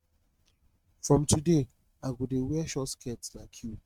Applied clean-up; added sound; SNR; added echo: neural mask model RNNoise.